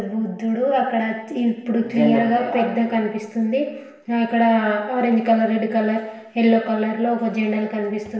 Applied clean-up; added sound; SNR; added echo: none; none; none; reverberation time 0.9 s.